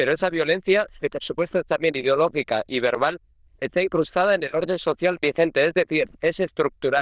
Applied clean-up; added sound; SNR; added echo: neural diffusion model UNIVERSE++.